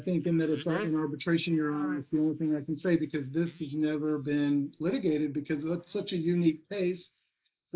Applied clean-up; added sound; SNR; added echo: neural mask model Resemble Enhance denoiser.